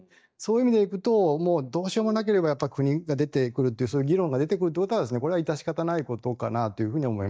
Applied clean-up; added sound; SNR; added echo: neural mask model DeepFilterNet 3.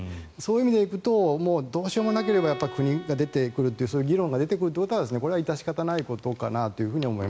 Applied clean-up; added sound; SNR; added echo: none; Bowed string instrument; 15 dB; none.